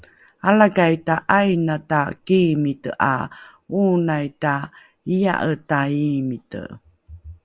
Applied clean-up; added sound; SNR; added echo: none; none; none; none.